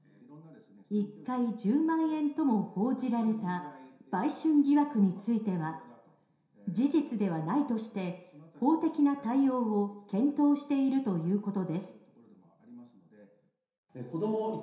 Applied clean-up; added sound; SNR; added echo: none; none; none; reverberation time 0.7 s.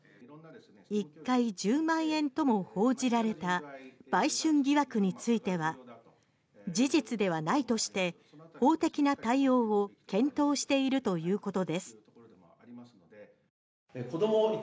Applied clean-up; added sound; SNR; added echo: none; none; none; none.